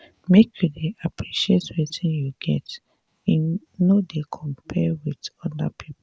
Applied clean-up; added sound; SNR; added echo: none; none; none; none.